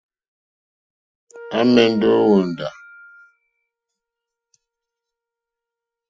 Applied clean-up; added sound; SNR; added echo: classical method Wiener filter.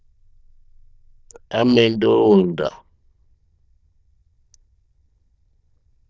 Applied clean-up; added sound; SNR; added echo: neural diffusion model UNIVERSE++.